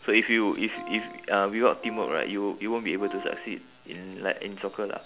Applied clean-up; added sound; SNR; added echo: none; Brass instrument; 14 dB; none.